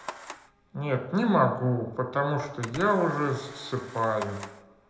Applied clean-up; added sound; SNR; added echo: none; Camera; 17 dB; reverberation time 1.0 s.